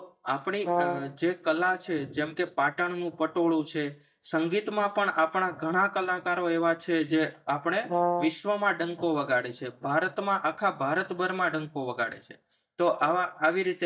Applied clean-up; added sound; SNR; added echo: neural mask model DeepFilterNet 3.